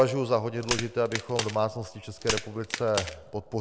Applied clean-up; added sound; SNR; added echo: none; Crack; 7 dB; none.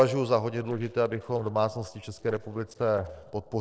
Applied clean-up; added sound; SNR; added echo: neural separator model SepFormer DNS4.